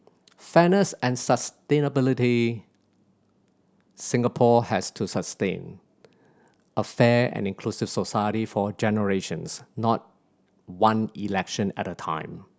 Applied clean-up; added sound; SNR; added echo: none; none; none; none.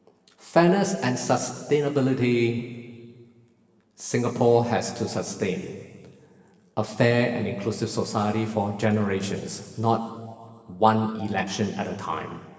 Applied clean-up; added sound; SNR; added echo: none; none; none; reverberation time 1.9 s.